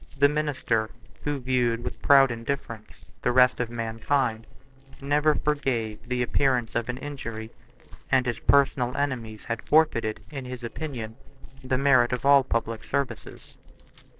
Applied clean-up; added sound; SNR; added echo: neural separator model SepFormer DNS4.